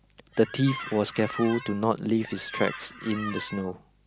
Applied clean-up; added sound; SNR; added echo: none; Squeak; 11 dB; none.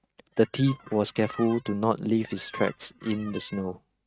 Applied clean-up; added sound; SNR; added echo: neural mask model RNNoise.